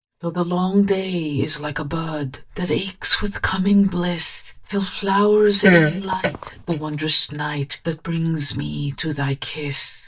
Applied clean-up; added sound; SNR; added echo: neural mask model DeepFilterNet 3.